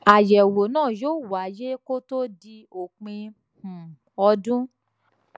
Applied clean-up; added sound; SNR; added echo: none; none; none; none.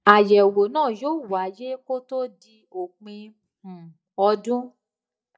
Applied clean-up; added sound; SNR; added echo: neural mask model DeepFilterNet 3.